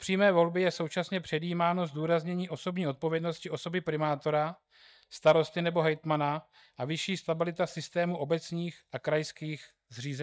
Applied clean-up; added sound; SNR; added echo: neural mask model DeepFilterNet 3.